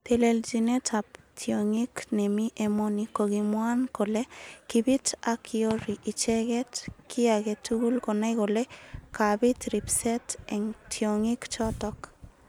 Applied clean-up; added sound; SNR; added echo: none; none; none; none.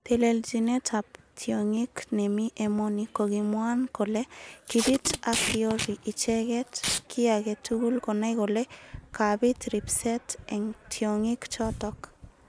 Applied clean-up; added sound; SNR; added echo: none; Packing tape, duct tape; 4 dB; none.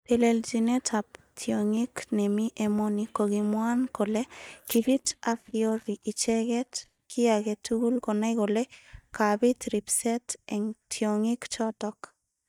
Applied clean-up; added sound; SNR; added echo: neural mask model DeepFilterNet 3.